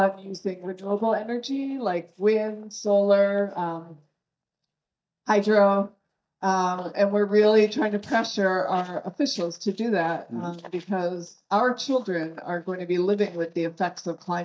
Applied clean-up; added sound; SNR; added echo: neural mask model DeepFilterNet 3.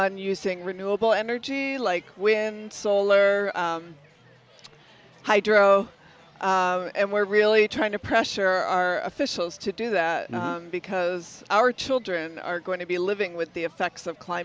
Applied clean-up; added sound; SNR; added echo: none; none; none; none.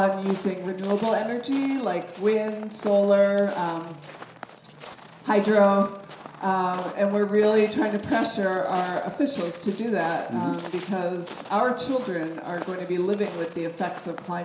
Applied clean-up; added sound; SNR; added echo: none; Walk, footsteps; 17 dB; reverberation time 0.7 s.